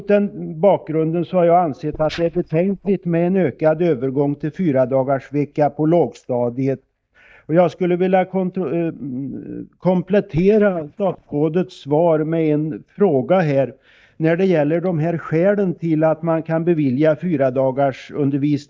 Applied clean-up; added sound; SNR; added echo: neural mask model DeepFilterNet 3.